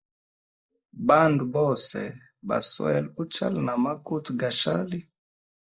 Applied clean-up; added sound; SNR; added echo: neural mask model Resemble Enhance denoiser.